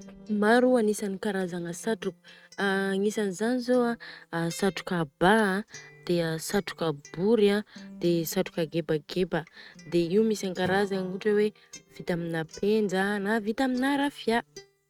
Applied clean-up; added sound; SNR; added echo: neural mask model RNNoise.